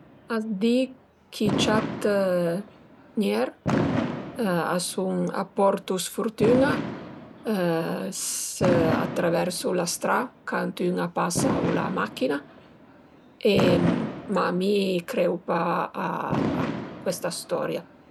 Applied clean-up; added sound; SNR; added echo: none; Fireworks; 5 dB; none.